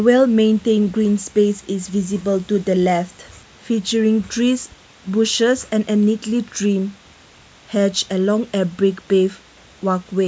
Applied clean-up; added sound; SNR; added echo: none; none; none; none.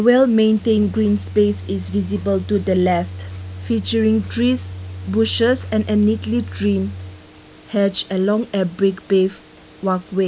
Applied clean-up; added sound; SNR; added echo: none; Microwave oven; 14 dB; none.